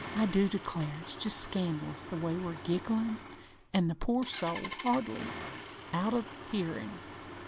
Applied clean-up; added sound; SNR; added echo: none; Engine starting; 13 dB; none.